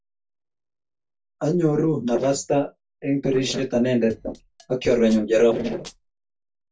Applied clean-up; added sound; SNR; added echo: neural separator model SepFormer DNS4.